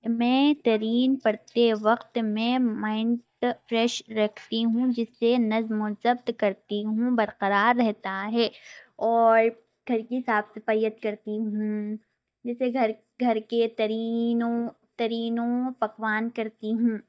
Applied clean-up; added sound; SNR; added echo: neural mask model DeepFilterNet 3.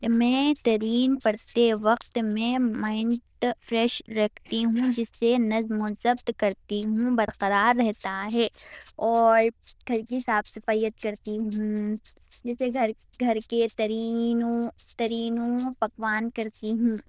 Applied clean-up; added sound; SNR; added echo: neural diffusion model UNIVERSE++.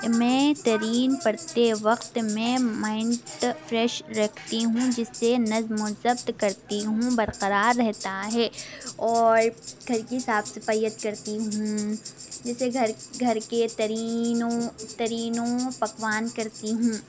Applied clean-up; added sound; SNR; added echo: none; Tambourine; 15 dB; none.